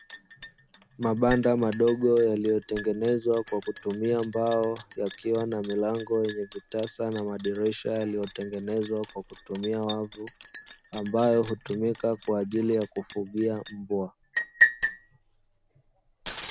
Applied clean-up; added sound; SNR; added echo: none; Liquid; 9 dB; none.